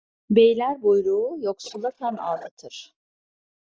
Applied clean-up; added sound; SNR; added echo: neural mask model Resemble Enhance denoiser.